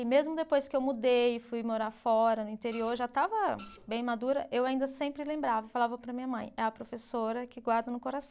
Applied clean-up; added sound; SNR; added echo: none; Printer; 20 dB; none.